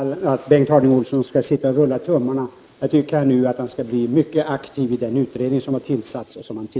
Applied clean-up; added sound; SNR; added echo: neural mask model Resemble Enhance denoiser.